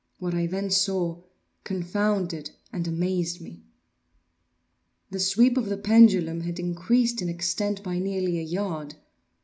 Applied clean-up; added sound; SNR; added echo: none; none; none; none.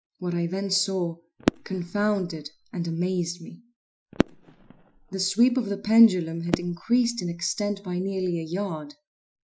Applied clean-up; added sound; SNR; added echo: classical method Wiener filter.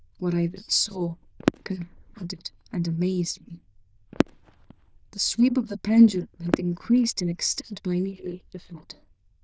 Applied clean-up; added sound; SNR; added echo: neural diffusion model UNIVERSE++.